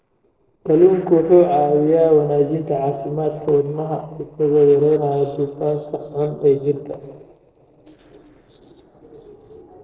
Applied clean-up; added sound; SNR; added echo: neural separator model SepFormer DNS4.